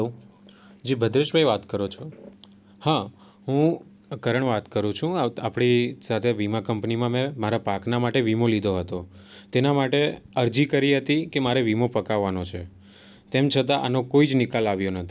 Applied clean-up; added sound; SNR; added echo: none; none; none; none.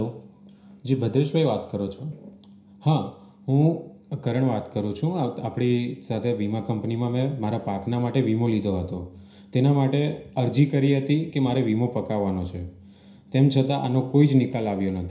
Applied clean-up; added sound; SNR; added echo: none; none; none; reverberation time 0.5 s.